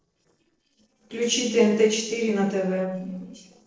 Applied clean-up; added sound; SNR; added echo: neural separator model SepFormer DNS4.